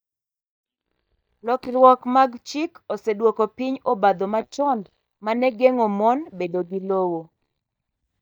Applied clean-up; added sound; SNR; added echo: neural mask model DeepFilterNet 3.